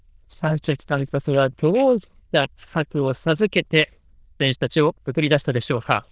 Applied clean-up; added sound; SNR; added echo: neural diffusion model UNIVERSE++.